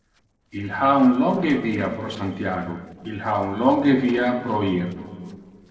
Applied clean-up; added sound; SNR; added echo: neural separator model SepFormer DNS4.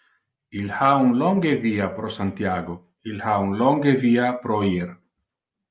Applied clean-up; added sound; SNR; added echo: none; none; none; none.